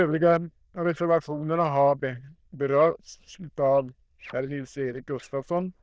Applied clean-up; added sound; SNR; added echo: neural diffusion model UNIVERSE++.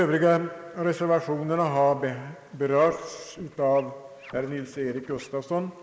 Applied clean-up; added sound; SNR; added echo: neural mask model Resemble Enhance denoiser.